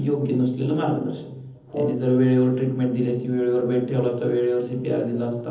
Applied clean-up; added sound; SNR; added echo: neural separator model SepFormer DNS4.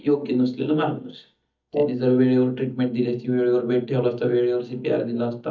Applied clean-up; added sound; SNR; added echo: neural mask model DeepFilterNet 3.